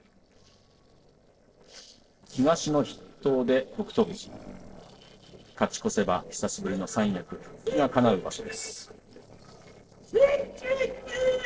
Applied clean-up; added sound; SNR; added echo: neural separator model SepFormer DNS4.